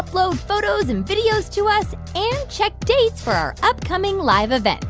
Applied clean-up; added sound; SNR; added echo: none; none; none; none.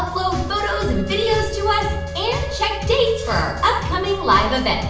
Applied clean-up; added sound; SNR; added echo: none; Wind instrument, woodwind instrument; 16 dB; reverberation time 0.7 s.